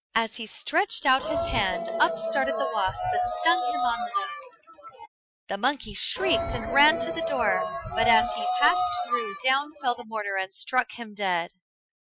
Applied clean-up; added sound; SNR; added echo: classical method Wiener filter.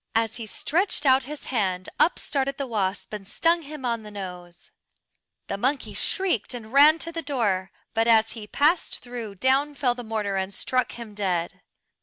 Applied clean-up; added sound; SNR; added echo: none; none; none; none.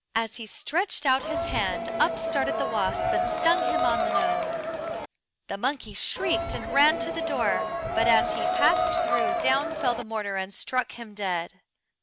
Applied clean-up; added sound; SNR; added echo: none; Crowd; -1 dB; none.